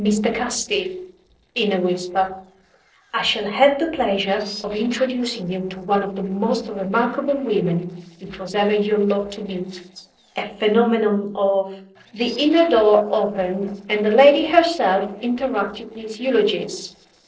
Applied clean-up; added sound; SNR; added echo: neural separator model SepFormer DNS4.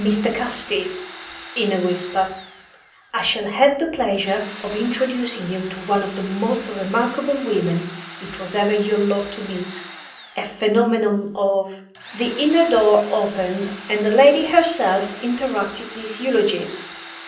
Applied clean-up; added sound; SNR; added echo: none; Domestic sounds, home sounds; 13 dB; reverberation time 0.6 s.